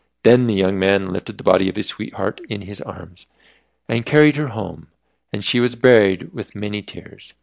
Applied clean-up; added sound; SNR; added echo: none; none; none; none.